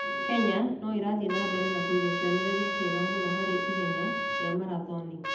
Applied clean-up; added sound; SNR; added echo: none; Trumpet; 2 dB; reverberation time 0.8 s.